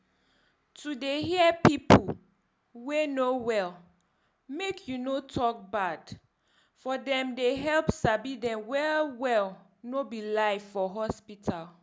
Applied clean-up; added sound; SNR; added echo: none; none; none; none.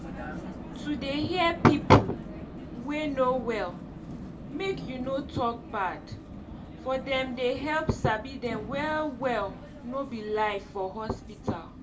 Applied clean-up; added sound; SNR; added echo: none; Vehicle; 11 dB; reverberation time 0.2 s.